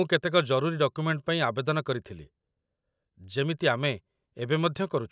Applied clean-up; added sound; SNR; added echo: none; none; none; none.